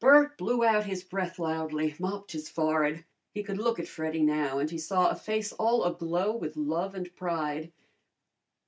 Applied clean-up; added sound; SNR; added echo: none; none; none; none.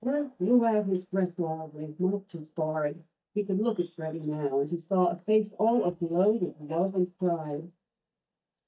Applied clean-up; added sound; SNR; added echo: neural mask model DeepFilterNet 3.